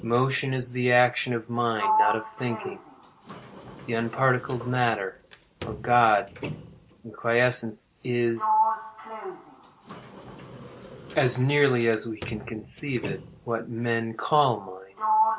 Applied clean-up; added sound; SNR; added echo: none; Sliding door; 5 dB; none.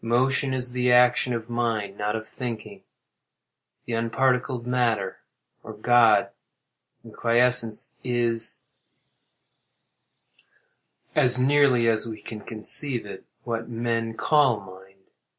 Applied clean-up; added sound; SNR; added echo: none; none; none; none.